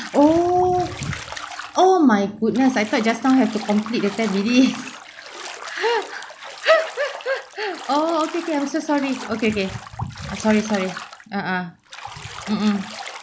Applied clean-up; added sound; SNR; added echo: none; Bathtub (filling or washing); 14 dB; none.